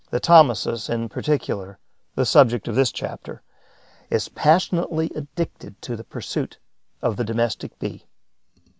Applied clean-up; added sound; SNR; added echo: none; none; none; none.